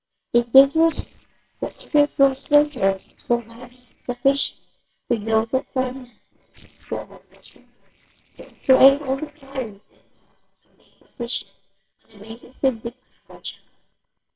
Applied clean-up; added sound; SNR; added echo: neural separator model SepFormer WHAMR!.